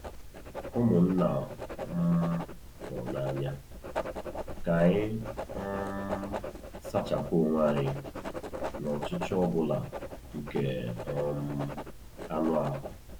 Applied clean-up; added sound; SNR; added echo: none; Writing; 8 dB; none.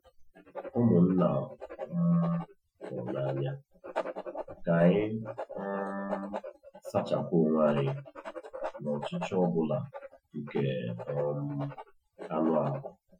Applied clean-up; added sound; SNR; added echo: classical method Wiener filter.